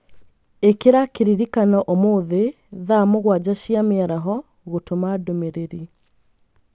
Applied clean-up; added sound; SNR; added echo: none; none; none; none.